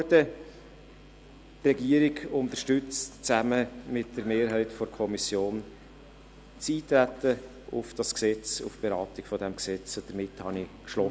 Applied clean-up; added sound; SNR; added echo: none; none; none; none.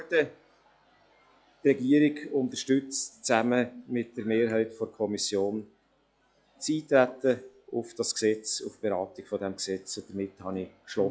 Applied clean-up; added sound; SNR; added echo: classical method log-MMSE.